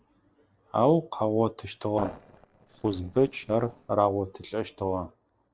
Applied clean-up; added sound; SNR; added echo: neural separator model SepFormer DNS4.